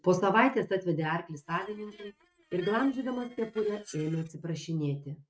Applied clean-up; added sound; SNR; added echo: neural mask model RNNoise.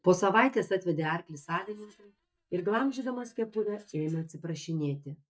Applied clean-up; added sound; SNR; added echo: neural mask model DeepFilterNet 3.